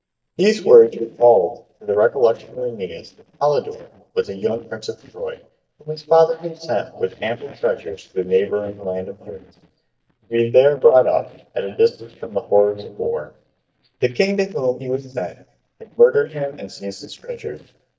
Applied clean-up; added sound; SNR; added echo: neural mask model DeepFilterNet 3.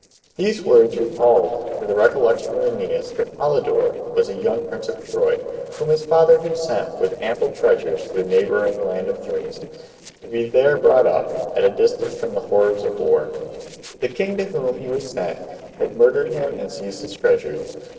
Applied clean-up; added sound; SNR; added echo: neural separator model SepFormer DNS4.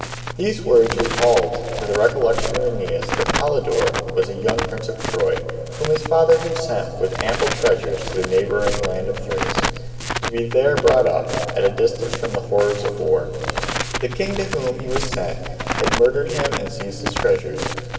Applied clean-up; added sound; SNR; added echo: none; Crackle; 5 dB; reverberation time 2.7 s.